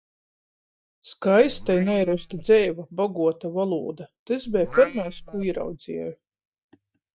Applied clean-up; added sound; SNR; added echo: neural mask model DeepFilterNet 3.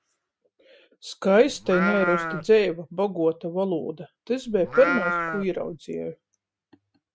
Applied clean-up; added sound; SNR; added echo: neural mask model RNNoise.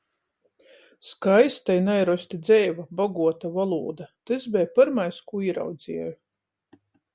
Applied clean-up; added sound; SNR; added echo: none; none; none; none.